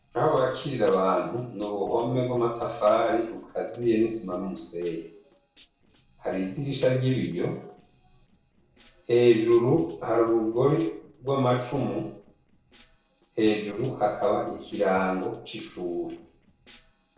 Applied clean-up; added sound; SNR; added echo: neural separator model SepFormer DNS4.